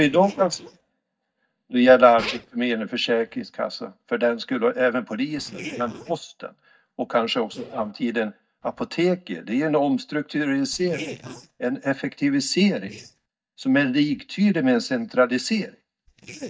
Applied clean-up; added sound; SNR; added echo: neural mask model DeepFilterNet 3.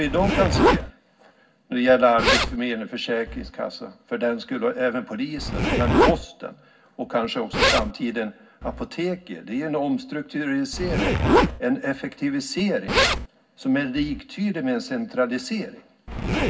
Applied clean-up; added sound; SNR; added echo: none; Zipper (clothing); 1 dB; reverberation time 0.4 s.